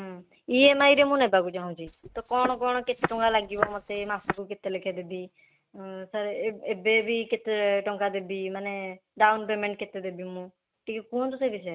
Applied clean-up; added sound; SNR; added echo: neural mask model RNNoise.